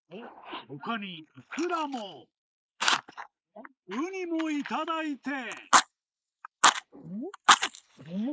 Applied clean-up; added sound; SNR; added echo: neural mask model Resemble Enhance denoiser.